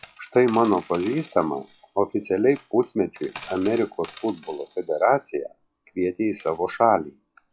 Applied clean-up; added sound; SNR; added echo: classical method log-MMSE.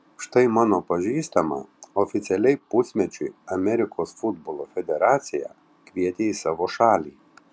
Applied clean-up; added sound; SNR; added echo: none; none; none; none.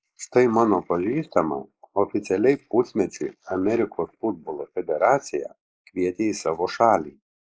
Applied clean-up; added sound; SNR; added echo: neural mask model Resemble Enhance denoiser.